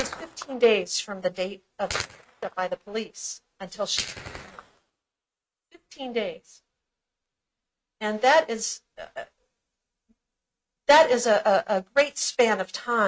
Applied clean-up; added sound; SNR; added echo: neural mask model RNNoise.